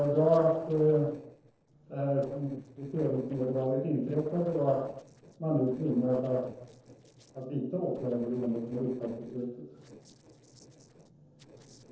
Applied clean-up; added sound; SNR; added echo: neural separator model SepFormer DNS4.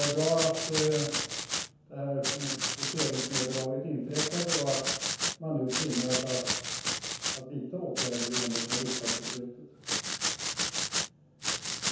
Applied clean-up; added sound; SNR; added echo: none; Domestic sounds, home sounds; 0 dB; reverberation time 0.9 s.